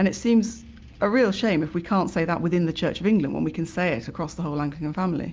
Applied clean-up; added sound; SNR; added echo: none; none; none; none.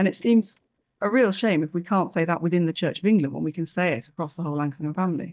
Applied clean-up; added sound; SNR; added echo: neural mask model DeepFilterNet 3.